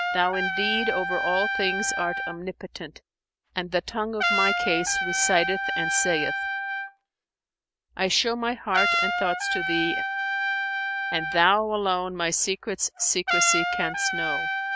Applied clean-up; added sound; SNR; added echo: none; Trumpet; 1 dB; none.